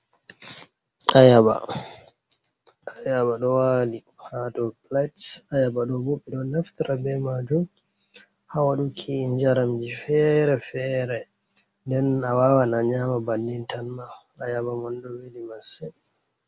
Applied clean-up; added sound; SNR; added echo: none; none; none; none.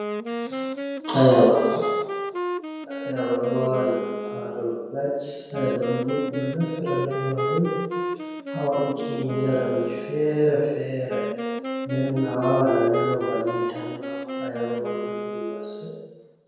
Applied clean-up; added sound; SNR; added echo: none; Wind instrument, woodwind instrument; 5 dB; reverberation time 1.2 s.